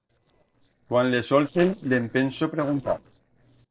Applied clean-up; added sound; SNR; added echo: neural separator model SepFormer DNS4.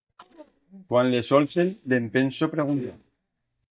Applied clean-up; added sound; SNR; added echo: neural mask model DeepFilterNet 3.